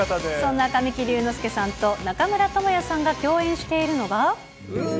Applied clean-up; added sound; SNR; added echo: none; none; none; none.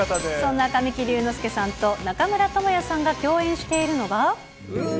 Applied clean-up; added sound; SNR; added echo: none; Marimba, xylophone; 16 dB; none.